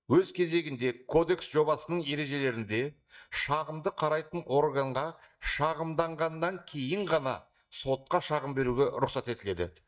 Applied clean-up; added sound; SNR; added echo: neural mask model DeepFilterNet 3.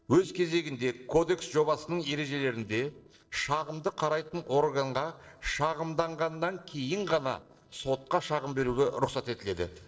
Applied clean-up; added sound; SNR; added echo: neural separator model SepFormer DNS4.